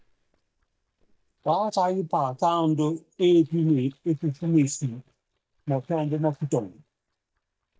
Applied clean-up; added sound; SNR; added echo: neural mask model DeepFilterNet 3.